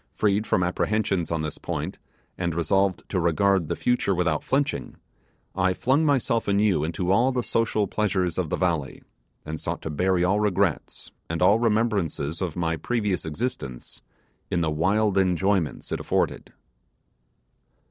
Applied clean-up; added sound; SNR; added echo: neural separator model SepFormer DNS4.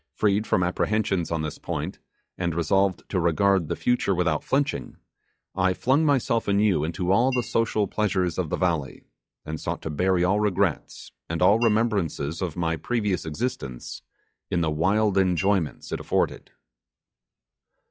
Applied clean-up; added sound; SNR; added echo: classical method log-MMSE.